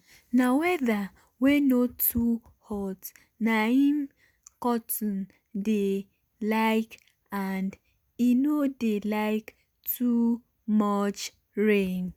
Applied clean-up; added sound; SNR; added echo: none; none; none; none.